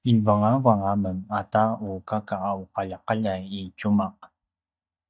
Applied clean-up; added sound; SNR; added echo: neural mask model DeepFilterNet 3.